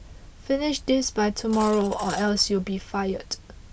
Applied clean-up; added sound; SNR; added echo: none; Cutlery, silverware; 17 dB; none.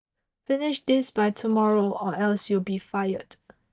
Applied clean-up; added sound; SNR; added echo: neural mask model DeepFilterNet 3.